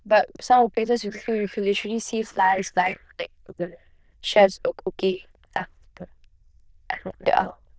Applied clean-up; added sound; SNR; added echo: neural diffusion model UNIVERSE++.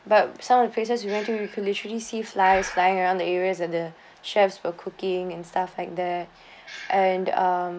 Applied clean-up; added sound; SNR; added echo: none; Breathing; 19 dB; none.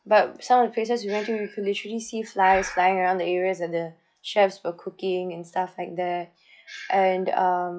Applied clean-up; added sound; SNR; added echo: classical method log-MMSE.